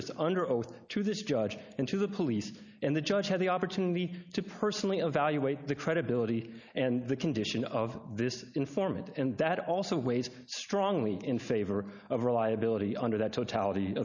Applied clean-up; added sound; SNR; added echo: none; none; none; none.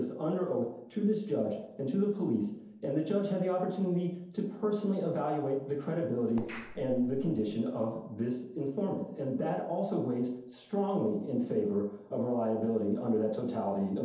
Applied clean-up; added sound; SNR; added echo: neural separator model SepFormer DNS4.